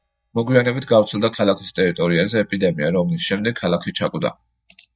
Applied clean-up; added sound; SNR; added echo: neural mask model DeepFilterNet 3.